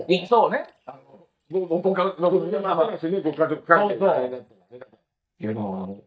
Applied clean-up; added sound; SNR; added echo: neural mask model DeepFilterNet 3.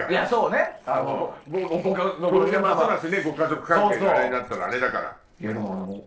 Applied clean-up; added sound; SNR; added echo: neural separator model SepFormer DNS4.